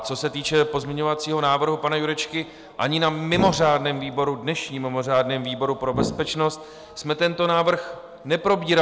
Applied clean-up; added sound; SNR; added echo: none; Brass instrument; 6 dB; none.